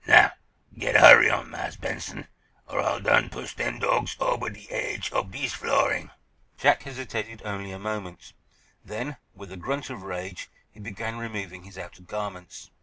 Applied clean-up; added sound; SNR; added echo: none; none; none; none.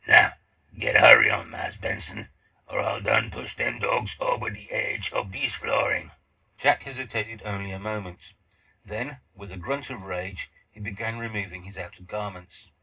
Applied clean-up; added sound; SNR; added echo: none; none; none; reverberation time 0.2 s.